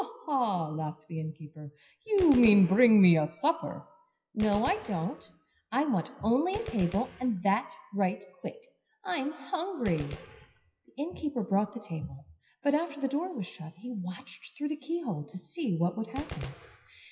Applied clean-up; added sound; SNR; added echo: classical method WPE with log-MMSE.